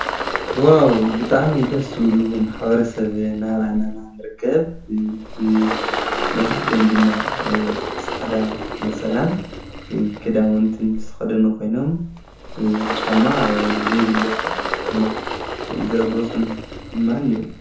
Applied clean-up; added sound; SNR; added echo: none; Engine; 6 dB; reverberation time 0.6 s.